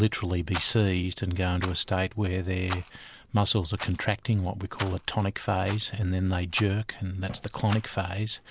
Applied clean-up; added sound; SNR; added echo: none; Rattle; 16 dB; none.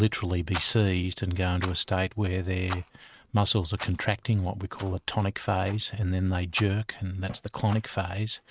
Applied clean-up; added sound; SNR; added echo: neural mask model RNNoise.